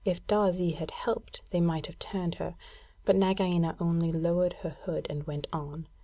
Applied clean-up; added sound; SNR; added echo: none; none; none; none.